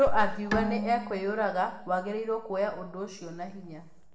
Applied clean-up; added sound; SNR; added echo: none; Bowed string instrument; 8 dB; reverberation time 0.8 s.